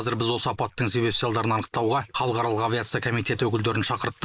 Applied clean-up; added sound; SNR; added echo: neural mask model Resemble Enhance denoiser.